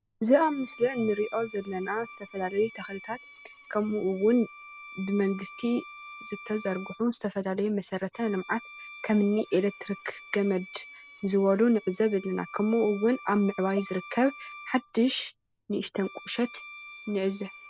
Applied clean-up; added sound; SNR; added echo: none; Bowed string instrument; 19 dB; none.